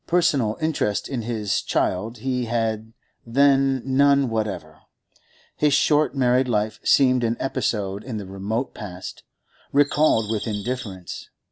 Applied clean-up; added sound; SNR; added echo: none; Bird vocalization, bird call, bird song; 11 dB; none.